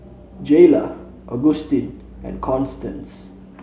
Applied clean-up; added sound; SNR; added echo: none; none; none; none.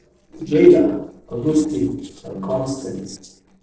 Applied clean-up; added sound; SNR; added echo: neural separator model SepFormer DNS4.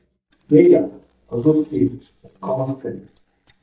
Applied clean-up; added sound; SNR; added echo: neural mask model DeepFilterNet 3.